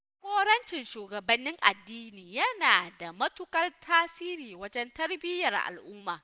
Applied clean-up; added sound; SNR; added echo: none; none; none; none.